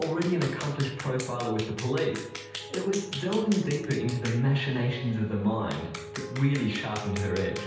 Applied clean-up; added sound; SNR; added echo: none; Clapping; 14 dB; reverberation time 0.9 s.